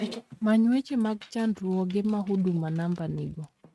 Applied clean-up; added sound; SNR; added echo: neural mask model RNNoise.